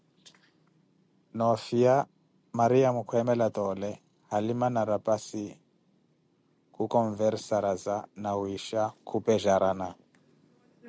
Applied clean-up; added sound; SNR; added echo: none; none; none; none.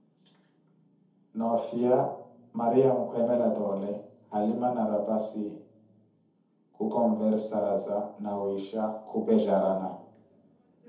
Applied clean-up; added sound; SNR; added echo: none; none; none; reverberation time 0.6 s.